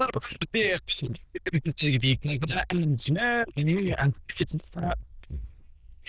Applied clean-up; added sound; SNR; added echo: neural diffusion model UNIVERSE++.